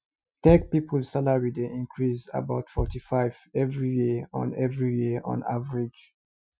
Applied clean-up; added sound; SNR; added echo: classical method Wiener filter.